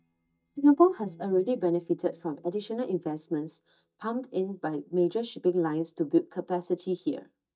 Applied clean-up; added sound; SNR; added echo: neural mask model DeepFilterNet 3.